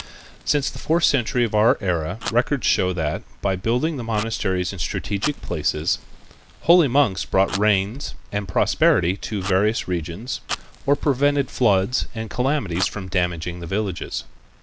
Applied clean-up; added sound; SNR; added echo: none; Fire; 18 dB; none.